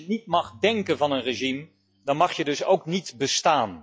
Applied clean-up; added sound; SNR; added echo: classical method log-MMSE.